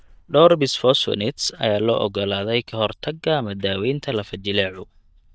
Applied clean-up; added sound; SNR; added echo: neural mask model DeepFilterNet 3.